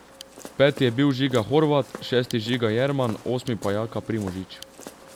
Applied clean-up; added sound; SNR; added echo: none; Walk, footsteps; 19 dB; none.